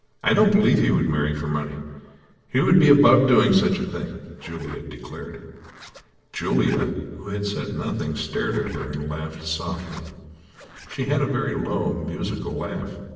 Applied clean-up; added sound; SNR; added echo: neural separator model SepFormer DNS4.